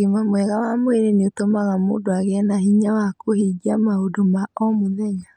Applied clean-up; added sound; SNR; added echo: none; none; none; none.